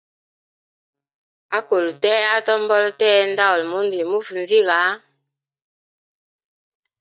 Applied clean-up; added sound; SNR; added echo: neural mask model DeepFilterNet 3.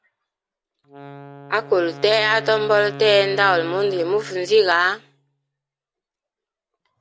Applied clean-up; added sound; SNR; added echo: none; Wind instrument, woodwind instrument; 17 dB; none.